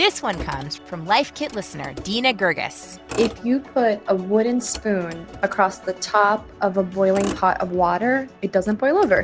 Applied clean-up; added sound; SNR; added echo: none; Motor vehicle (road); 17 dB; none.